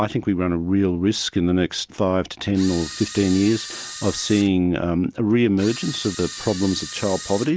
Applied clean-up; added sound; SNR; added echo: none; Camera; 13 dB; none.